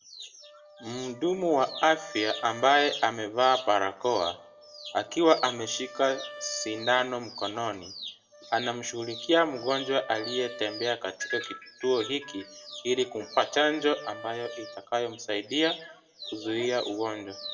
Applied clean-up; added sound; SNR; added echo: none; Wind instrument, woodwind instrument; 19 dB; reverberation time 0.4 s.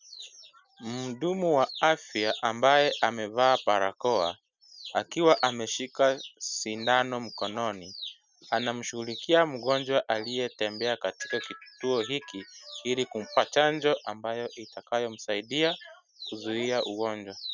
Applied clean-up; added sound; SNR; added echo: none; none; none; none.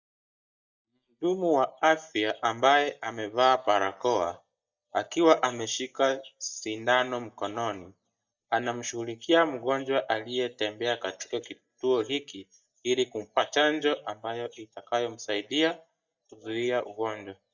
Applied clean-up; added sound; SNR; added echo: neural mask model DeepFilterNet 3.